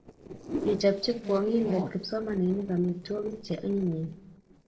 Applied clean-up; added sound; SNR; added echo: neural separator model SepFormer DNS4.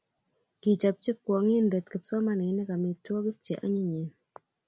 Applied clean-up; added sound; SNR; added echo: none; none; none; none.